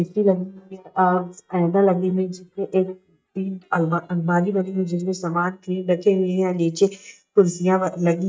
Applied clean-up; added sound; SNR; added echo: neural mask model DeepFilterNet 3.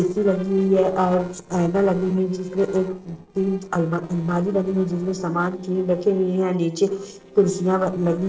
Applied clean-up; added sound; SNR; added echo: neural separator model SepFormer DNS4.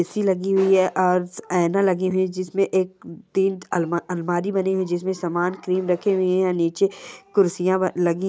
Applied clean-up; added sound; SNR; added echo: none; none; none; none.